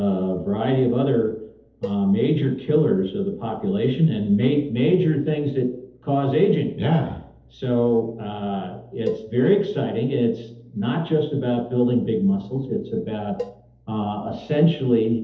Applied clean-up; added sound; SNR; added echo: neural separator model SepFormer DNS4.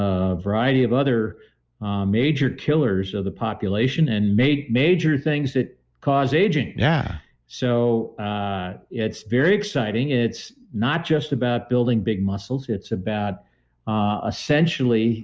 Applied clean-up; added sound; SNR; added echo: none; none; none; none.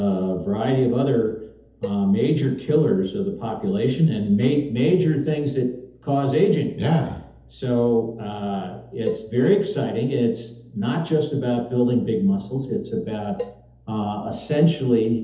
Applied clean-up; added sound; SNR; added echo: none; Cowbell; 17 dB; reverberation time 0.8 s.